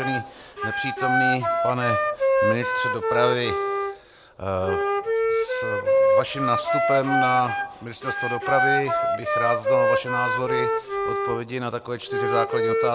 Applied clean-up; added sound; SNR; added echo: none; Wind instrument, woodwind instrument; -4 dB; none.